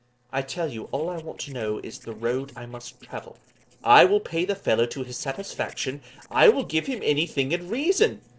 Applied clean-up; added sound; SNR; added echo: neural separator model SepFormer DNS4.